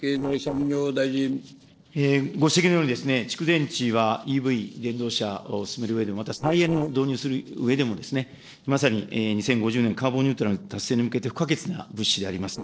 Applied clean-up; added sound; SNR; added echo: neural separator model SepFormer DNS4.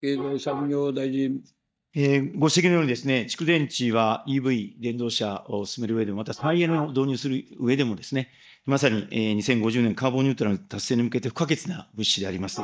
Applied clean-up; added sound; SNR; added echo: neural mask model DeepFilterNet 3.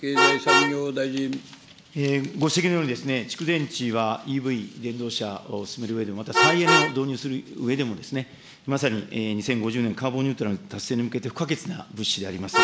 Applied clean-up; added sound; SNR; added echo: none; Vehicle horn, car horn, honking; 2 dB; none.